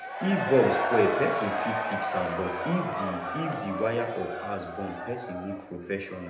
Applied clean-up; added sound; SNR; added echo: none; Crowd / Cheering; 2 dB; reverberation time 0.7 s.